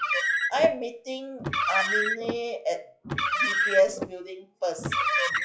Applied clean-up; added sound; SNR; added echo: classical method log-MMSE.